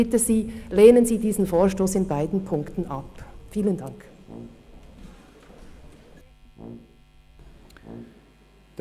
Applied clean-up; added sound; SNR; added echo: none; Brass instrument + Wind; 19 dB; none.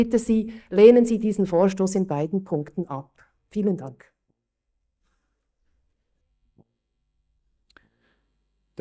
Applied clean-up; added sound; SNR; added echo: neural mask model DeepFilterNet 3.